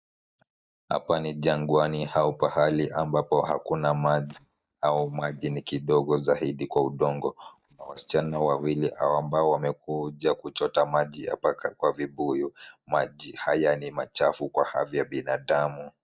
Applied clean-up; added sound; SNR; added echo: neural mask model DeepFilterNet 3.